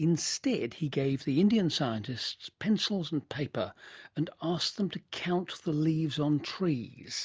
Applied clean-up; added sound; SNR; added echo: none; none; none; none.